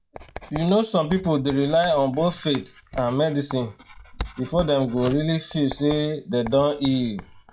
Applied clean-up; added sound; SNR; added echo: classical method log-MMSE.